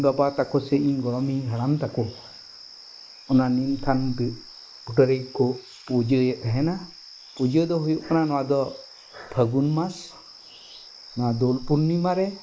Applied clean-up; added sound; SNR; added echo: neural mask model Resemble Enhance denoiser.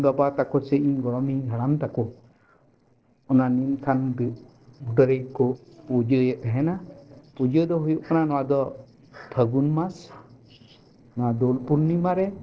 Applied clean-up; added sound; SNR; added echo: neural separator model SepFormer DNS4.